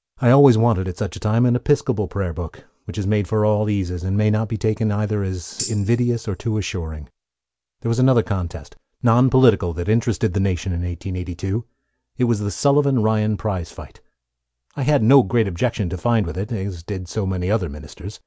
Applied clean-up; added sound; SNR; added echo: none; Tambourine; 15 dB; none.